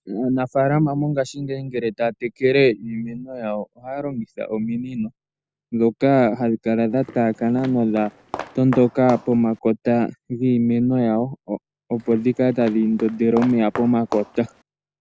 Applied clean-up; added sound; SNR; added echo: none; Walk, footsteps; 15 dB; none.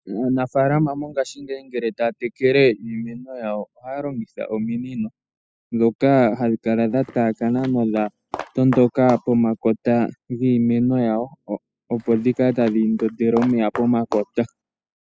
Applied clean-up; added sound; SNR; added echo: classical method spectral subtraction.